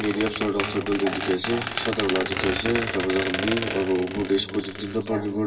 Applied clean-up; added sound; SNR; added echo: none; Squeak; 6 dB; reverberation time 2.4 s.